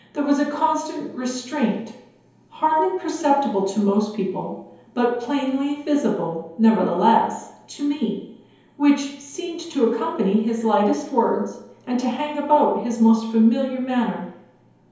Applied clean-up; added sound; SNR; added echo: none; none; none; reverberation time 0.9 s.